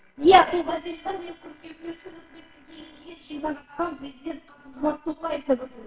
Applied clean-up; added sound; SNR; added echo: neural separator model SepFormer WHAMR!.